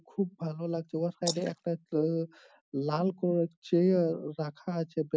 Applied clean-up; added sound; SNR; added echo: neural mask model Resemble Enhance denoiser.